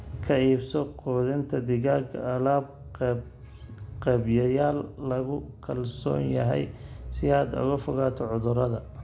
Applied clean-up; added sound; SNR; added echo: none; none; none; none.